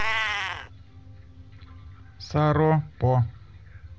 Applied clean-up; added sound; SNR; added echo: none; Meow; 8 dB; none.